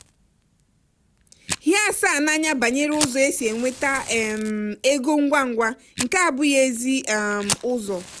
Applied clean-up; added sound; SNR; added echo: none; Fire; 12 dB; none.